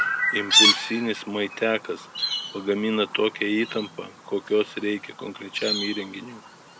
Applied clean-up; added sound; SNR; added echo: none; Chirp, tweet; 0 dB; none.